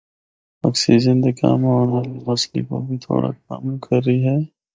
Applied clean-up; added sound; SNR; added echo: neural mask model DeepFilterNet 3.